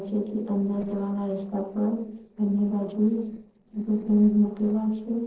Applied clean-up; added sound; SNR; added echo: neural separator model SepFormer DNS4.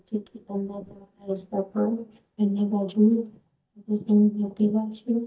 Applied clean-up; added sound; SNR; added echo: neural mask model DeepFilterNet 3.